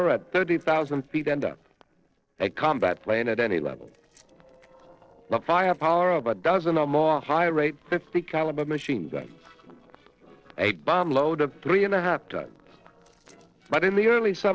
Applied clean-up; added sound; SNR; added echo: neural separator model SepFormer DNS4.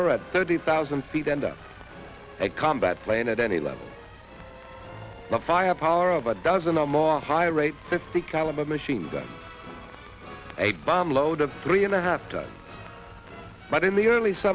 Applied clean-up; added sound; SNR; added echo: none; none; none; none.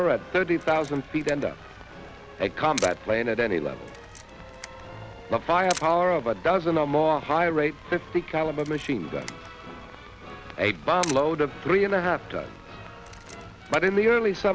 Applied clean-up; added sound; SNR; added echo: none; Camera; 19 dB; none.